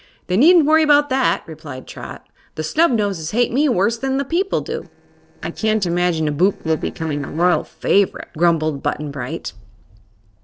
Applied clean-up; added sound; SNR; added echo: neural separator model SepFormer DNS4.